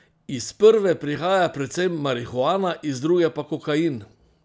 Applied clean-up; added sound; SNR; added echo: none; none; none; none.